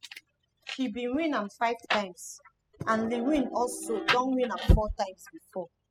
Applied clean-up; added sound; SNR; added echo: classical method spectral subtraction.